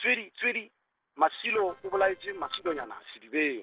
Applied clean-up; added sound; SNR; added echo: neural separator model SepFormer DNS4.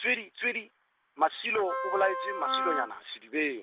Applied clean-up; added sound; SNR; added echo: none; Wind instrument, woodwind instrument; 2 dB; none.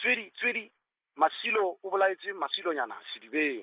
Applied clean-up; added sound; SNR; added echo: neural mask model Resemble Enhance denoiser.